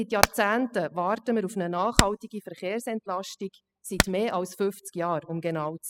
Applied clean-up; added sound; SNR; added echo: classical method spectral subtraction.